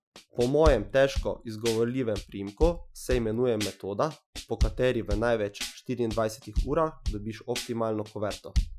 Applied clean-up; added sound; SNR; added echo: classical method Wiener filter.